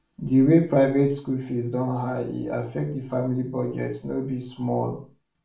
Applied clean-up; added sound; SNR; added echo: none; none; none; reverberation time 0.4 s.